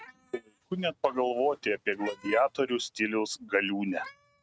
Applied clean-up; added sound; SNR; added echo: neural mask model RNNoise.